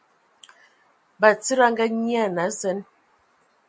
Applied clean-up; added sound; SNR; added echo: none; none; none; none.